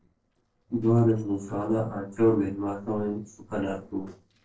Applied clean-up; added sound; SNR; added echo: neural separator model SepFormer DNS4.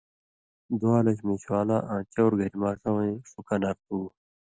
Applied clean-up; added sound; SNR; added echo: none; none; none; none.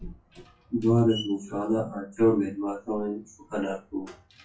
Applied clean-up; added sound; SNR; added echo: classical method WPE with log-MMSE.